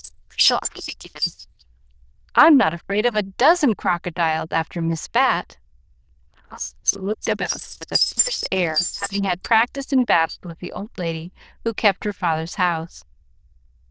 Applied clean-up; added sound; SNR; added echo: neural diffusion model UNIVERSE++.